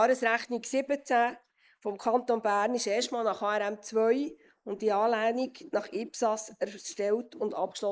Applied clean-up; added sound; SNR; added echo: neural mask model Resemble Enhance denoiser.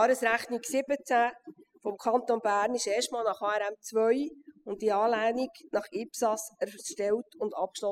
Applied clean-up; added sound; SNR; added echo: classical method spectral subtraction.